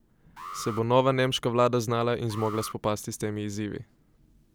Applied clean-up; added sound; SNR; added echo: none; Alarm; 16 dB; none.